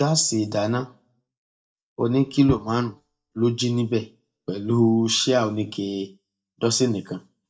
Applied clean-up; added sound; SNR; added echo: neural mask model DeepFilterNet 3.